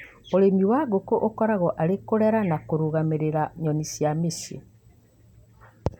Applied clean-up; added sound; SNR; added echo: none; none; none; none.